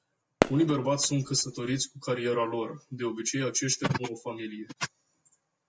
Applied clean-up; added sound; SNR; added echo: none; Fireworks; 2 dB; none.